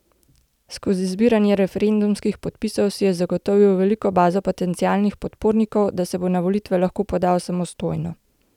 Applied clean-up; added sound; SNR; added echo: none; none; none; none.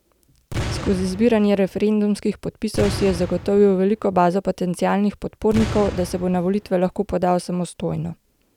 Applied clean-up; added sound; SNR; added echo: none; Boom; 10 dB; none.